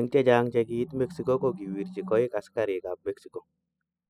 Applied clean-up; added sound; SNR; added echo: classical method spectral subtraction.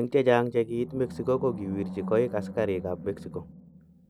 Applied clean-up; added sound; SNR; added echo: none; Animal; 12 dB; none.